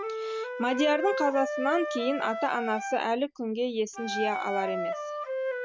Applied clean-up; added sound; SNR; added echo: none; Wind instrument, woodwind instrument; 4 dB; none.